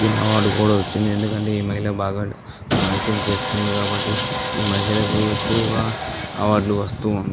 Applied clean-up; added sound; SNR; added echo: none; Sawing; 5 dB; none.